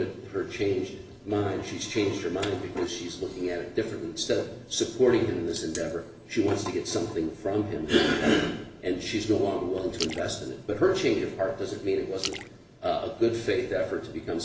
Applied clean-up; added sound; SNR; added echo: none; Splash, splatter; 15 dB; reverberation time 0.7 s.